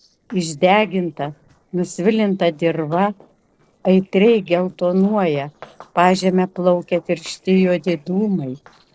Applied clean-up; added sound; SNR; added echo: neural separator model SepFormer DNS4.